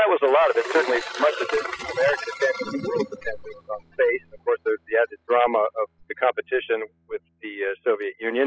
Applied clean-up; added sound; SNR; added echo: classical method spectral subtraction.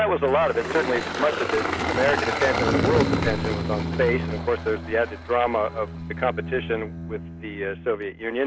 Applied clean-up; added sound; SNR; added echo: none; Bowed string instrument + Engine; 3 dB; none.